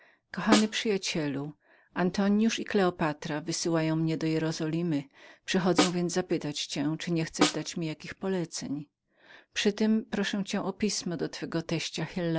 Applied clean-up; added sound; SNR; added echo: none; Snare drum; 1 dB; none.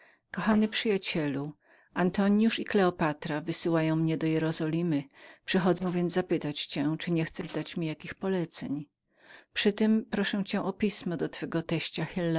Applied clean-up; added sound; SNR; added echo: neural separator model SepFormer DNS4.